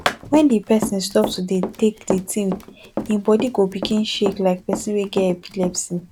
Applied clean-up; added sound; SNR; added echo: none; Run; 9 dB; none.